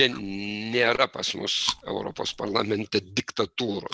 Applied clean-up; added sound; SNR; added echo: none; Chewing, mastication; 15 dB; none.